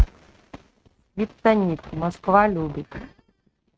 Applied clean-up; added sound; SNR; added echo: neural mask model RNNoise.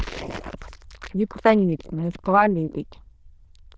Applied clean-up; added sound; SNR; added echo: neural diffusion model UNIVERSE++.